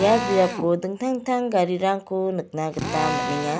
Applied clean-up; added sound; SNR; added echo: none; Drill; 8 dB; none.